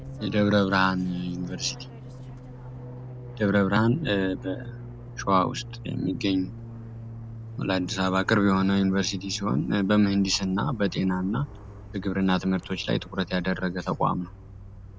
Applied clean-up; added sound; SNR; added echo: none; Fixed-wing aircraft, airplane; 14 dB; none.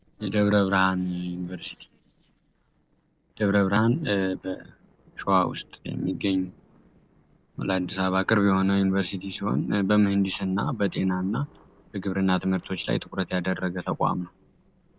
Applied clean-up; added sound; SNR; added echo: neural separator model SepFormer DNS4.